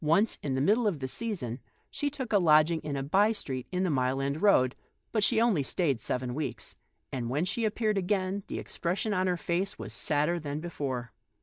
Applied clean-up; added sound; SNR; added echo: none; none; none; none.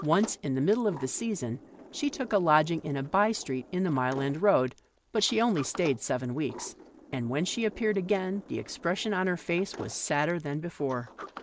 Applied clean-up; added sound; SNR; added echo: none; Sliding door; 19 dB; none.